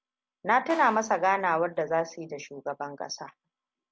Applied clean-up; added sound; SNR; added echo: none; Clapping; 17 dB; none.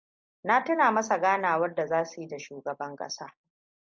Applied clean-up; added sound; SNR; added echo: neural mask model Resemble Enhance denoiser.